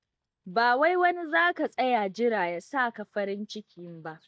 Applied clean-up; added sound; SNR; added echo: neural mask model DeepFilterNet 3.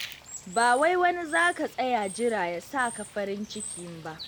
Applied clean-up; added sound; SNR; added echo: none; Water / Bird; 16 dB; none.